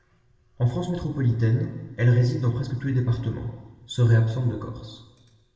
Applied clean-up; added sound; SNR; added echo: none; none; none; reverberation time 1.0 s.